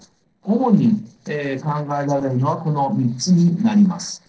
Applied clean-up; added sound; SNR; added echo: neural separator model SepFormer DNS4.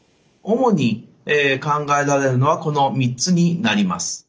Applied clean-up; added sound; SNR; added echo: none; none; none; none.